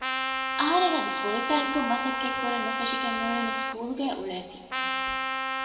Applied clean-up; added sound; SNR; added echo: none; Trumpet; 0 dB; reverberation time 1.5 s.